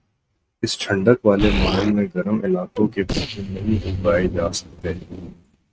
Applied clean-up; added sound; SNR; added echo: neural mask model RNNoise.